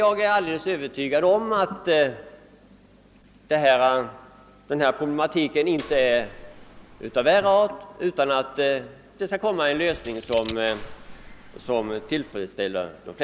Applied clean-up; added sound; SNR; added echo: none; Mechanisms + Scissors; 16 dB; none.